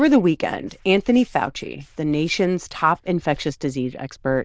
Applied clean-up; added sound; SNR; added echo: neural diffusion model UNIVERSE++.